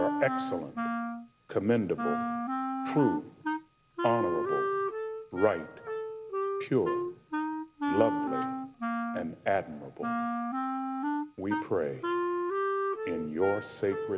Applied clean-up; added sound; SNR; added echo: none; Wind instrument, woodwind instrument; 0 dB; none.